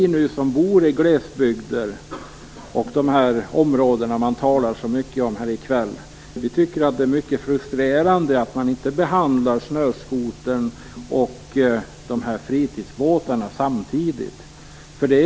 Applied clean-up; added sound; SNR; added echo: none; none; none; none.